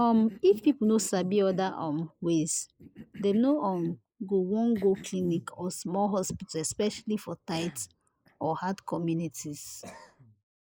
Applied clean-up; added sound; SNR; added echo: neural mask model Resemble Enhance denoiser.